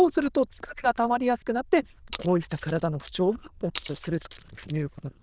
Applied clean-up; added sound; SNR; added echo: neural diffusion model UNIVERSE++.